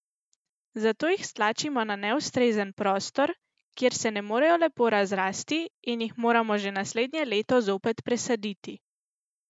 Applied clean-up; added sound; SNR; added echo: none; none; none; none.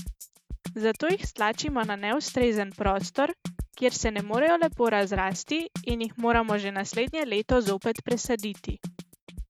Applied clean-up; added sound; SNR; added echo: neural mask model RNNoise.